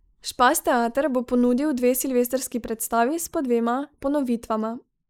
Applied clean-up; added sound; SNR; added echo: neural mask model Resemble Enhance denoiser.